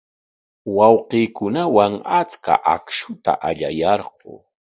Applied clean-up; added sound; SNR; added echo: none; none; none; none.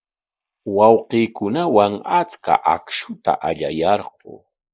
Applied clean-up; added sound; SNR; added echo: neural mask model Resemble Enhance denoiser.